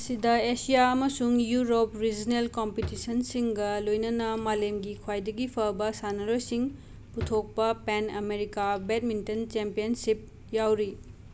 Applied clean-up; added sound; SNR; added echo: none; Drawer open or close; 19 dB; none.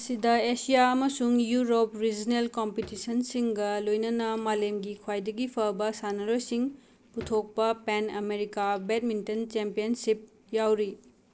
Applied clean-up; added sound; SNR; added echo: neural separator model SepFormer DNS4.